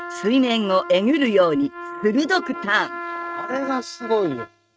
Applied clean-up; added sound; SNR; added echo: neural mask model RNNoise.